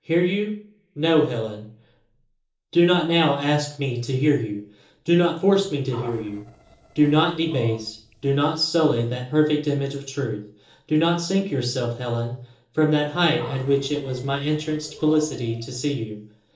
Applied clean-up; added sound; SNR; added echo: neural separator model SepFormer DNS4.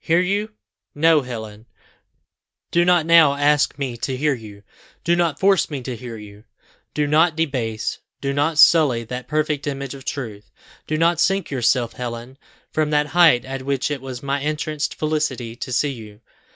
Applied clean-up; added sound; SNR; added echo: none; none; none; none.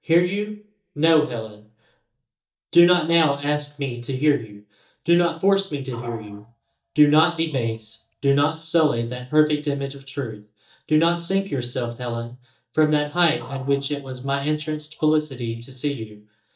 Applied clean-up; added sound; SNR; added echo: neural mask model DeepFilterNet 3.